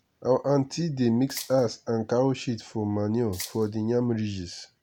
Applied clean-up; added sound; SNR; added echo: none; Rattle (instrument); 13 dB; none.